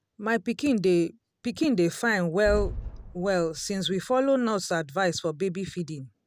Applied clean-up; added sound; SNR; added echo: none; Boom; 10 dB; none.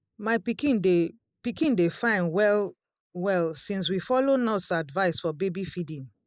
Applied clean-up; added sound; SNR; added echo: neural mask model Resemble Enhance denoiser.